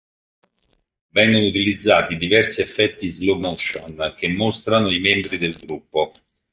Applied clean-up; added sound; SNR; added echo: neural mask model DeepFilterNet 3.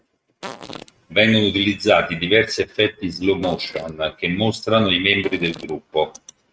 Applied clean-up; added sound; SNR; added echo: neural mask model RNNoise.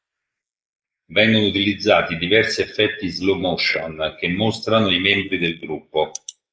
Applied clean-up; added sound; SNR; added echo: neural mask model Resemble Enhance denoiser.